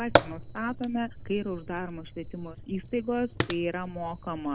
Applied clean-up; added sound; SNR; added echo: none; Fire; 1 dB; none.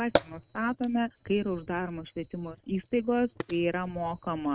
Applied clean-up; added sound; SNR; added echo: neural mask model RNNoise.